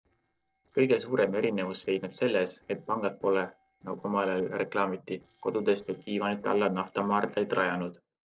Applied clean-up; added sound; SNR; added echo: neural separator model SepFormer DNS4.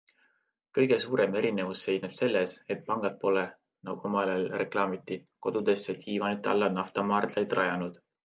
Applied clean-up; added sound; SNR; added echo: none; none; none; none.